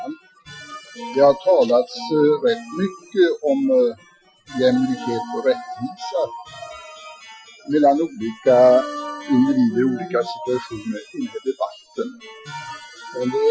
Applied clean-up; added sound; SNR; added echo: classical method Wiener filter.